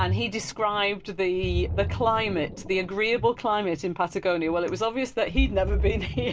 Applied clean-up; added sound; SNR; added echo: none; Ocean; 5 dB; none.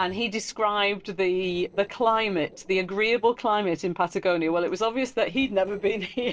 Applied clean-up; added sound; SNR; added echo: neural separator model SepFormer DNS4.